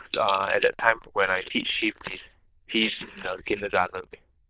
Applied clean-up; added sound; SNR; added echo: neural diffusion model UNIVERSE++.